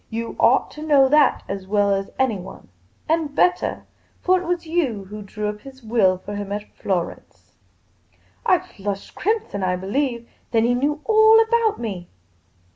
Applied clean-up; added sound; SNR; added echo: none; none; none; none.